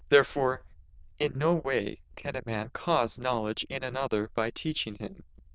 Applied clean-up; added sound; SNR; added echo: neural diffusion model UNIVERSE++.